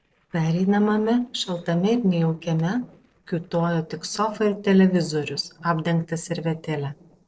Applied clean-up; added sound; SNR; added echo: neural separator model SepFormer DNS4.